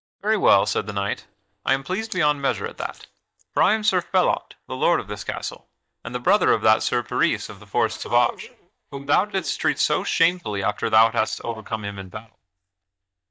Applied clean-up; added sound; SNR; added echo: neural mask model DeepFilterNet 3.